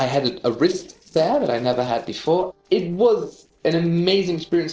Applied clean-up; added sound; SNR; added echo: neural separator model SepFormer DNS4.